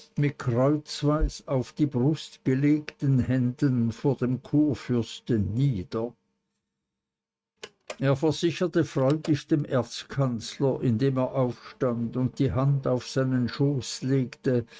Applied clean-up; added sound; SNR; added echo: neural mask model RNNoise.